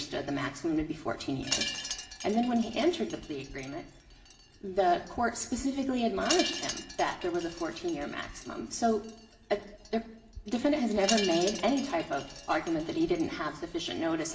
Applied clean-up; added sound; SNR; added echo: none; Wind chime; 10 dB; reverberation time 0.8 s.